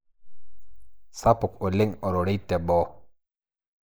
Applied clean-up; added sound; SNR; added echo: neural mask model Resemble Enhance denoiser.